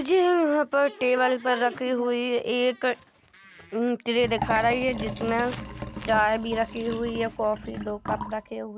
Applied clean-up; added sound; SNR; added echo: none; Liquid; 13 dB; none.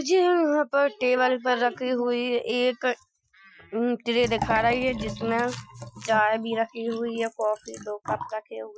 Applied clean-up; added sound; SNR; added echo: classical method Wiener filter.